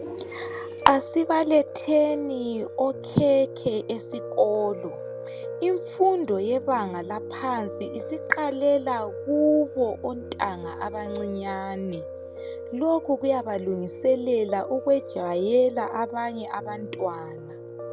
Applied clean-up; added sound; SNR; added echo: none; Piano; 11 dB; none.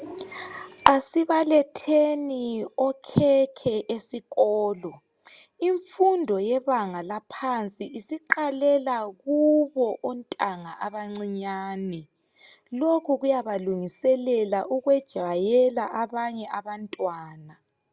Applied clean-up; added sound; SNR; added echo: none; none; none; none.